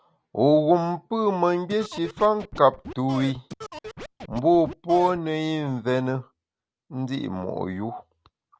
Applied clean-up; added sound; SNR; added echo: none; Scratching (performance technique); 14 dB; none.